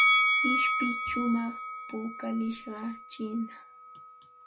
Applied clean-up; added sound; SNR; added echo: none; Bell; -4 dB; none.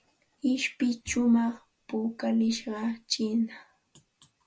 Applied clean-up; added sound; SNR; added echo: none; none; none; none.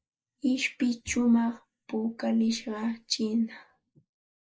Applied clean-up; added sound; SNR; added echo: neural mask model Resemble Enhance denoiser.